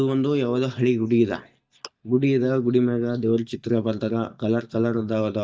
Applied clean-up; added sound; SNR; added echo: neural mask model DeepFilterNet 3.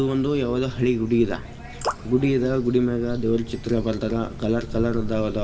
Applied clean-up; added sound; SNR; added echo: none; Cricket; 11 dB; reverberation time 0.7 s.